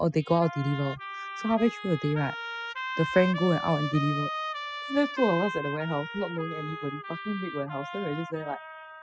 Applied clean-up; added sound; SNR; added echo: classical method spectral subtraction.